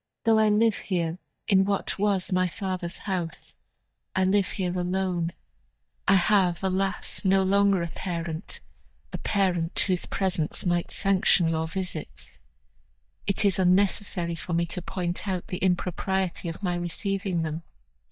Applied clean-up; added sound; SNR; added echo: neural mask model DeepFilterNet 3.